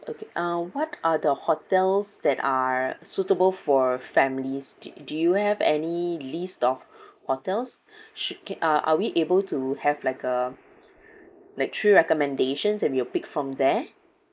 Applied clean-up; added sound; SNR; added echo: neural mask model Resemble Enhance denoiser.